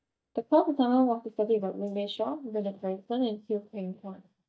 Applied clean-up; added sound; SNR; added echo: neural mask model DeepFilterNet 3.